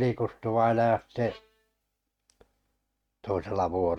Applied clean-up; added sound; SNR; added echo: neural mask model RNNoise.